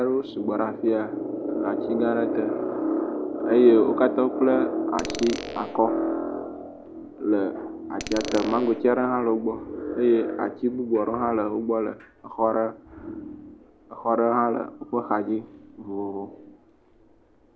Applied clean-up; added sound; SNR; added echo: none; Glass; 15 dB; none.